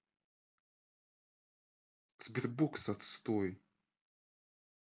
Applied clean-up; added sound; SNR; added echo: none; none; none; none.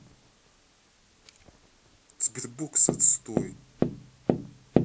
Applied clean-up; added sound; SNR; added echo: none; Tap; 2 dB; none.